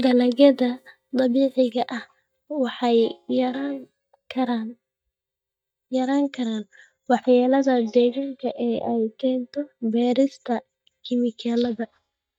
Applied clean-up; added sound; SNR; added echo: neural mask model DeepFilterNet 3.